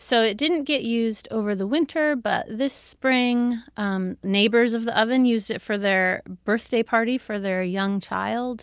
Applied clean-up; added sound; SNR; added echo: none; none; none; none.